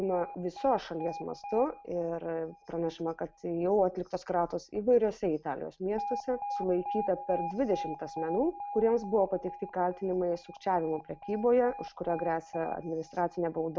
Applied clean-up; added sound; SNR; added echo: none; Alarm; 12 dB; none.